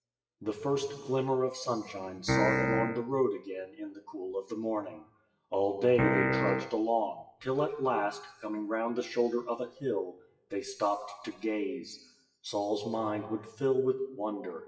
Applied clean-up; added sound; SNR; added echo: classical method WPE with log-MMSE.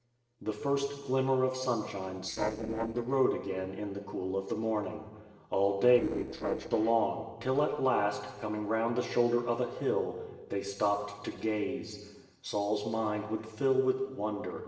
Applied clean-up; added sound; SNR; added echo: neural separator model SepFormer DNS4.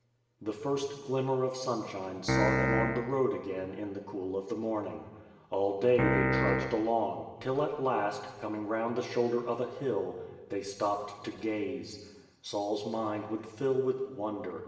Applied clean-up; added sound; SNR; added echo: none; Piano; -4 dB; reverberation time 1.3 s.